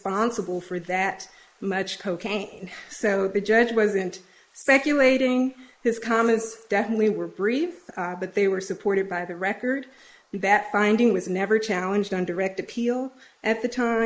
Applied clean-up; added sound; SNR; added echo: neural mask model Resemble Enhance denoiser.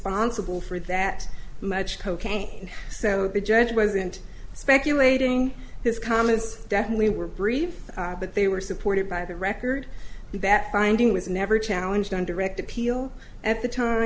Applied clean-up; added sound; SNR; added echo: none; none; none; none.